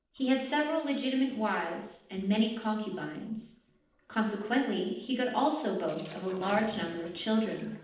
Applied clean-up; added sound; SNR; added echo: neural separator model SepFormer DNS4.